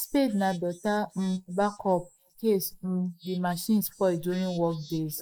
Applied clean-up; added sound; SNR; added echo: neural mask model Resemble Enhance denoiser.